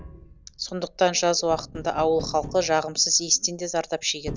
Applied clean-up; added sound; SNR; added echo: none; Tap; 16 dB; none.